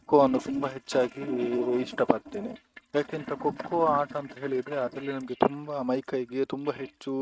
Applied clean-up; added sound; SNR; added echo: neural mask model RNNoise.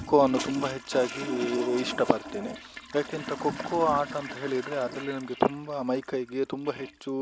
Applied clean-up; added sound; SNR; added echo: none; Toilet flush; 10 dB; none.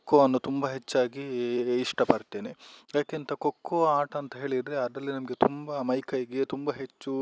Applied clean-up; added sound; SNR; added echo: none; none; none; none.